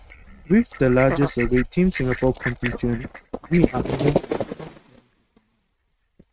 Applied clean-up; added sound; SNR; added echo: neural mask model RNNoise.